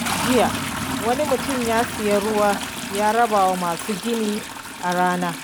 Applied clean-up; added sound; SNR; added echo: none; Toilet flush; 6 dB; none.